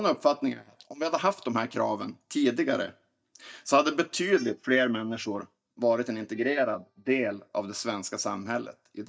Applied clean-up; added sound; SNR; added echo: neural mask model DeepFilterNet 3.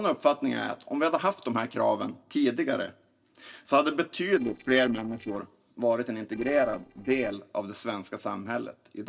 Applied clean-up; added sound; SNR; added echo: neural separator model SepFormer DNS4.